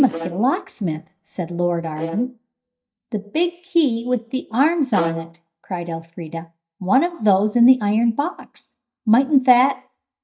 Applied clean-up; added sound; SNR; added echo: neural mask model DeepFilterNet 3.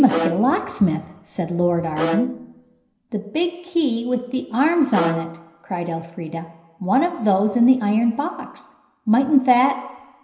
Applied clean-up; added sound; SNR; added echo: none; Bowed string instrument; 8 dB; reverberation time 0.9 s.